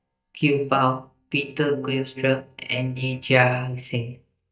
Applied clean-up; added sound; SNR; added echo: neural mask model DeepFilterNet 3.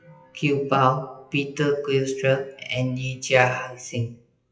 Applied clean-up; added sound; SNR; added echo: classical method WPE with log-MMSE.